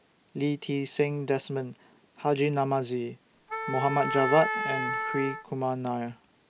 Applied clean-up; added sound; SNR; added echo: none; Wind instrument, woodwind instrument; 2 dB; none.